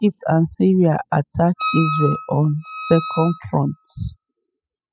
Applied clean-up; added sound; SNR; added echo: classical method spectral subtraction.